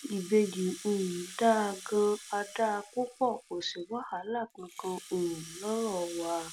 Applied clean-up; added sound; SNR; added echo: none; Rattle (instrument); 16 dB; none.